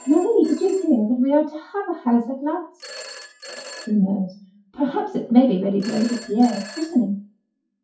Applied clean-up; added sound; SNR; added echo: classical method WPE with log-MMSE.